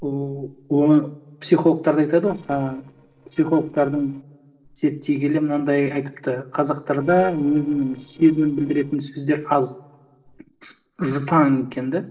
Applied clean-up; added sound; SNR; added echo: neural separator model SepFormer DNS4.